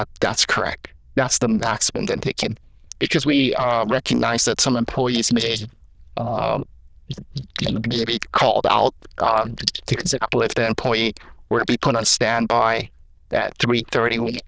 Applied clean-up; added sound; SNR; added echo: neural diffusion model UNIVERSE++.